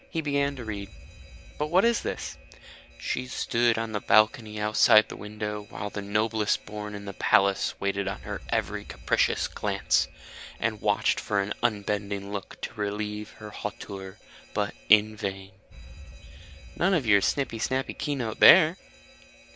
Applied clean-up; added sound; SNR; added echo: none; Alarm; 20 dB; none.